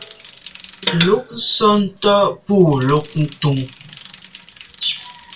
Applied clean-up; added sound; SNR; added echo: none; Bicycle; 13 dB; reverberation time 0.2 s.